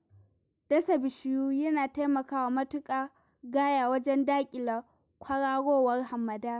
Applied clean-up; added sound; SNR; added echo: none; none; none; none.